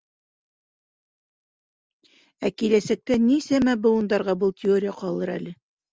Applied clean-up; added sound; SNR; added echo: none; none; none; none.